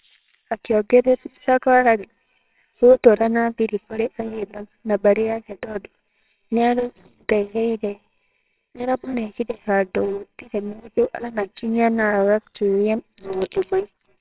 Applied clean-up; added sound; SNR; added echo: neural separator model SepFormer WHAMR!.